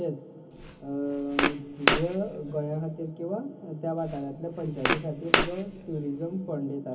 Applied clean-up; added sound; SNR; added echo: none; Walk, footsteps; -1 dB; reverberation time 0.3 s.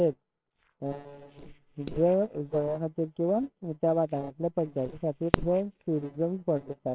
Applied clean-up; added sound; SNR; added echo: neural separator model SepFormer WHAMR!.